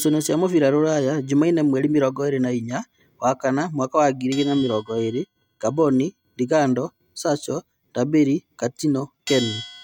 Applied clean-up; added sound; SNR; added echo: neural mask model RNNoise.